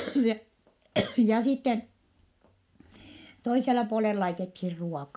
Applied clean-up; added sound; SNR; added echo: none; none; none; none.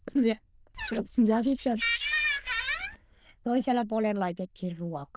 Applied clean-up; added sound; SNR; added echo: neural diffusion model UNIVERSE++.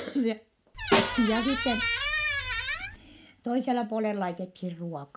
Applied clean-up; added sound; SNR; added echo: none; Squeak + Snare drum; -1 dB; none.